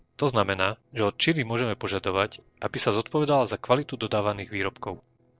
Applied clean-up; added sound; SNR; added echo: neural separator model SepFormer DNS4.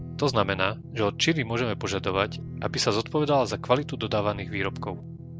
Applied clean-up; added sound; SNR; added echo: none; Guitar; 10 dB; none.